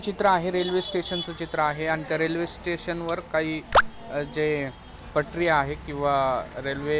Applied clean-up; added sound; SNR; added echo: none; none; none; none.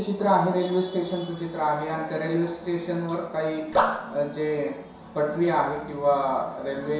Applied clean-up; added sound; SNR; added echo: none; none; none; reverberation time 0.7 s.